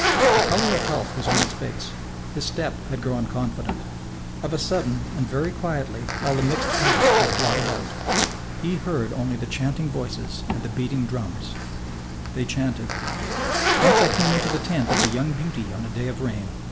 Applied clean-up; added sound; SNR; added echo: none; Zipper (clothing); -2 dB; none.